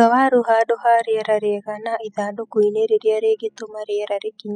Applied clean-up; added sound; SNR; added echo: classical method spectral subtraction.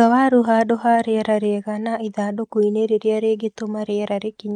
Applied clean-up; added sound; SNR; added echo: neural mask model Resemble Enhance denoiser.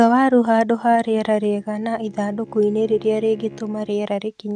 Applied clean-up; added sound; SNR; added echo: neural mask model RNNoise.